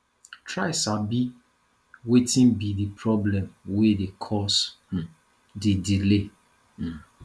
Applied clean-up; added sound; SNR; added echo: none; none; none; none.